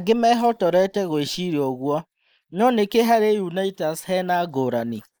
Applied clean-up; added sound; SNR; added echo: neural mask model Resemble Enhance denoiser.